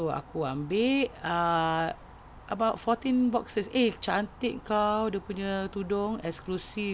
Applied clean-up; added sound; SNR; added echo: none; none; none; none.